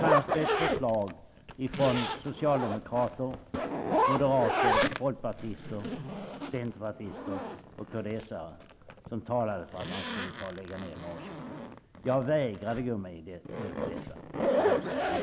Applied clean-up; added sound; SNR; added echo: none; Zipper (clothing); 0 dB; none.